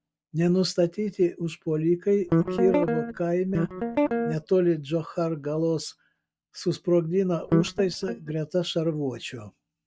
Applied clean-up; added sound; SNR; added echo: neural mask model DeepFilterNet 3.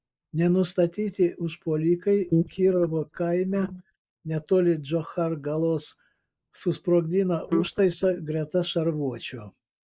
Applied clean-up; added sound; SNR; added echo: neural mask model Resemble Enhance denoiser.